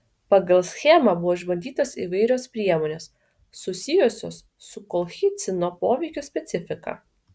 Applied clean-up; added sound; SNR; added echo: none; none; none; none.